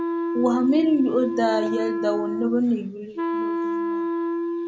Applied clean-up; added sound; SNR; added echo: none; Wind instrument, woodwind instrument; 2 dB; none.